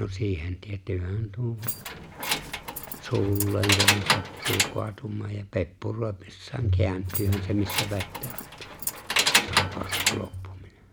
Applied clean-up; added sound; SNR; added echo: none; Keys jangling; -1 dB; none.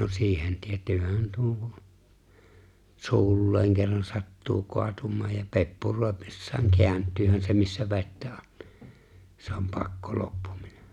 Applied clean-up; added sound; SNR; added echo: none; none; none; none.